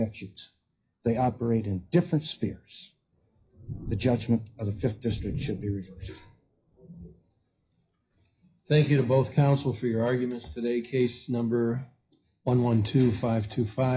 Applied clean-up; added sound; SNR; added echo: classical method WPE with log-MMSE.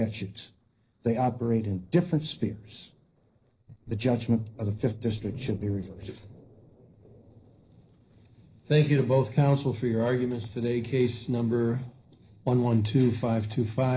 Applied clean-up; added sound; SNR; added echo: neural separator model SepFormer DNS4.